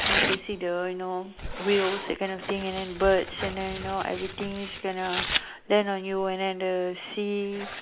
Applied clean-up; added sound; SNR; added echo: none; Tearing; 5 dB; none.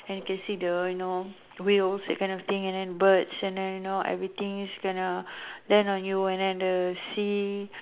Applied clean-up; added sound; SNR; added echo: none; none; none; none.